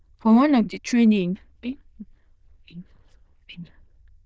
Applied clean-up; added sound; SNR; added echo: neural diffusion model UNIVERSE++.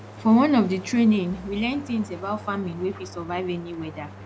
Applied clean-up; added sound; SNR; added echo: none; Wind + Keyboard (musical); 17 dB; none.